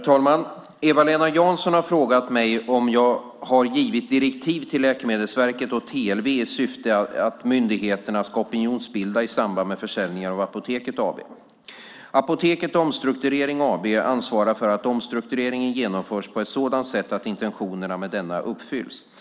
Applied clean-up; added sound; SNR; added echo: none; none; none; none.